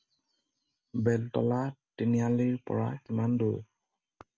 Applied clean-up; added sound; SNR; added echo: none; none; none; none.